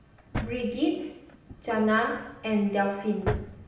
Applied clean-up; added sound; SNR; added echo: none; Drawer open or close; 9 dB; reverberation time 0.8 s.